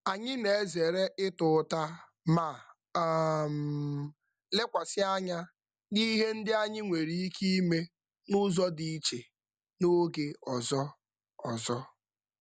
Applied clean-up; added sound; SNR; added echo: none; none; none; none.